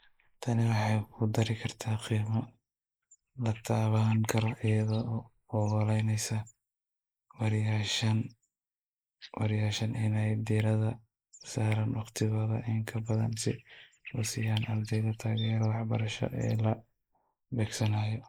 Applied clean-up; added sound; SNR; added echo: neural mask model Resemble Enhance denoiser.